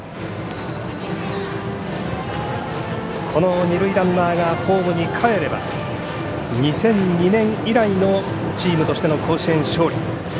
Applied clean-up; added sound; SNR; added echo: none; none; none; none.